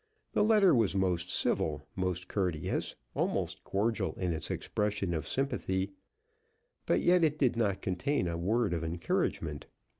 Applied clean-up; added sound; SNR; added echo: none; none; none; none.